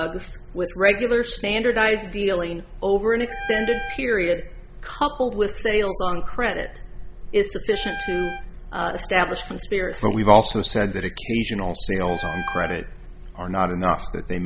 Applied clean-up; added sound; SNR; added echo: none; Wind instrument, woodwind instrument; 10 dB; none.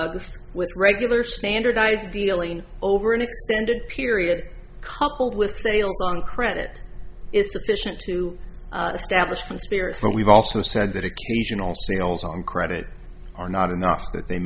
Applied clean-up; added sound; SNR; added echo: none; none; none; none.